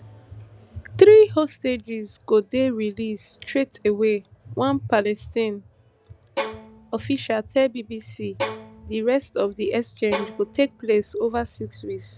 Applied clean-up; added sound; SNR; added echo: none; Bowed string instrument; 12 dB; none.